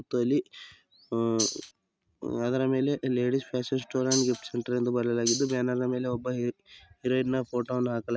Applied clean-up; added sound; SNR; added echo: neural mask model RNNoise.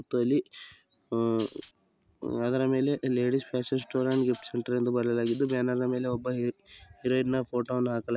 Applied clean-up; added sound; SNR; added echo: none; Tambourine; 3 dB; none.